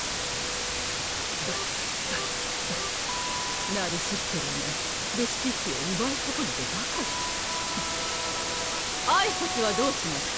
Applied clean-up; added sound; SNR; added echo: none; Water; -3 dB; none.